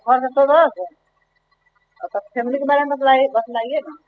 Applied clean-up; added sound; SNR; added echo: classical method spectral subtraction.